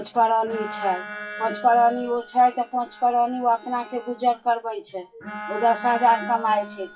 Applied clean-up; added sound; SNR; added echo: classical method WPE with log-MMSE.